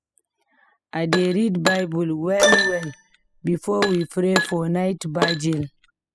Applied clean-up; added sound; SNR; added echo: classical method spectral subtraction.